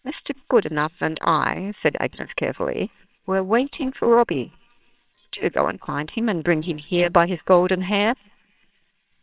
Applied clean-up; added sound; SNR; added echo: neural separator model SepFormer WHAMR!.